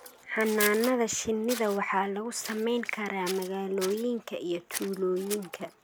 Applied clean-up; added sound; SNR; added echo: none; Scissors; 12 dB; none.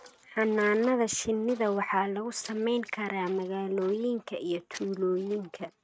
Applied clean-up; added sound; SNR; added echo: neural mask model RNNoise.